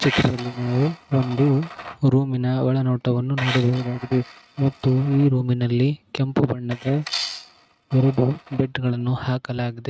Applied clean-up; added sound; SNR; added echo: neural mask model RNNoise.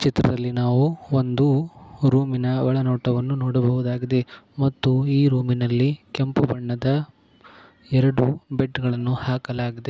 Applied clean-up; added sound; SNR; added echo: none; none; none; none.